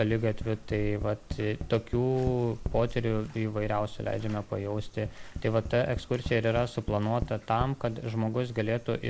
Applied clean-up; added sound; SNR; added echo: none; Tap + Bathtub (filling or washing); 10 dB; none.